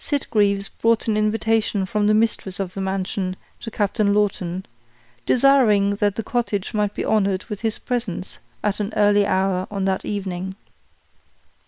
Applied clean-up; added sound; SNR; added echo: neural separator model SepFormer WHAM!.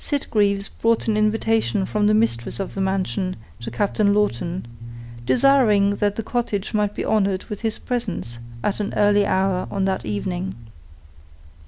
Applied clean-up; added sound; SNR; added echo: none; Bass guitar; 12 dB; none.